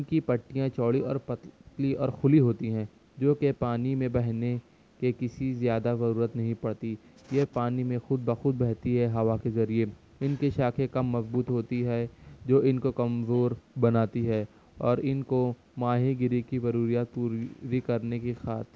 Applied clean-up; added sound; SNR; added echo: none; none; none; none.